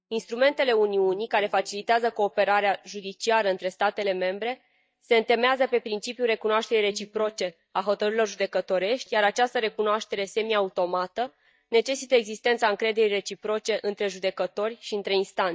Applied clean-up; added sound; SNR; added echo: neural mask model DeepFilterNet 3.